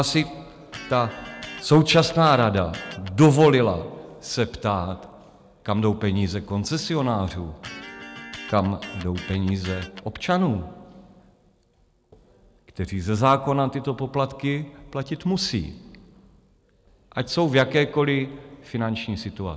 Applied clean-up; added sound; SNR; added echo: none; Electric guitar; 15 dB; none.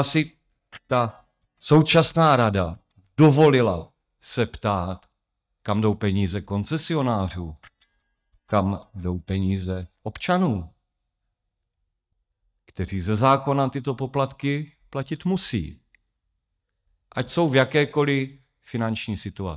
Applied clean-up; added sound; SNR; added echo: neural mask model DeepFilterNet 3.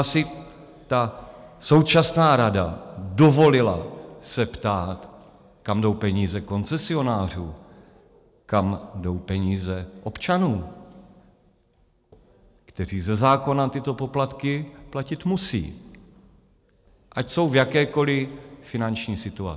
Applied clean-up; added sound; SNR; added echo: none; none; none; none.